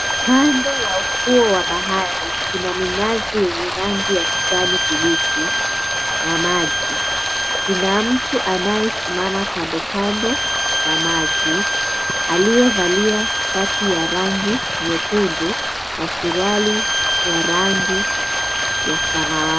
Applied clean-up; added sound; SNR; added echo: none; Stream + Bowed string instrument; -1 dB; none.